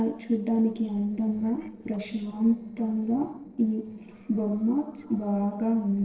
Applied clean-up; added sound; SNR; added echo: neural separator model SepFormer DNS4.